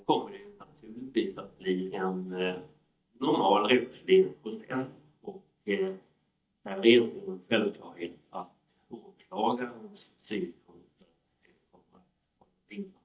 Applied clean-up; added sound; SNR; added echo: neural mask model DeepFilterNet 3.